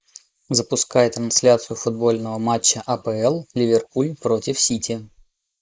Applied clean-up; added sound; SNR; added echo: neural mask model Resemble Enhance denoiser.